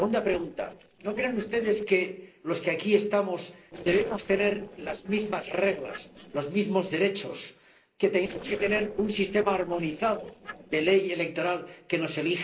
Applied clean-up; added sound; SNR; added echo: neural separator model SepFormer DNS4.